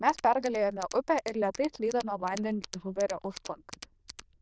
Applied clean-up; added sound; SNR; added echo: neural diffusion model UNIVERSE++.